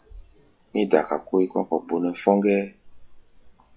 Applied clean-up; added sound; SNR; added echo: classical method log-MMSE.